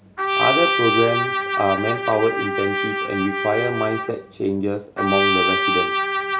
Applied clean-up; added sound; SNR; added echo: none; Trumpet; -1 dB; none.